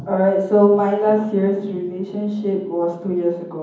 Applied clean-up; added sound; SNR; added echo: none; none; none; reverberation time 1.2 s.